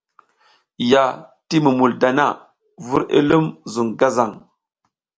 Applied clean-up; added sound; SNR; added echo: none; none; none; none.